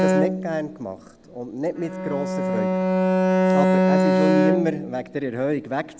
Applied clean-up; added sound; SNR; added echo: none; Bowed string instrument; -5 dB; none.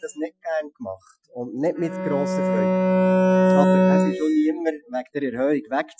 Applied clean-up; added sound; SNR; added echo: classical method Wiener filter.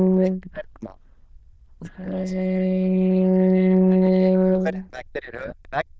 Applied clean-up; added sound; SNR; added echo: neural diffusion model UNIVERSE++.